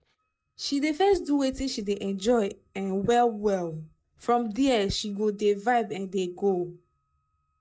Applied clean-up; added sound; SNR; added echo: neural mask model DeepFilterNet 3.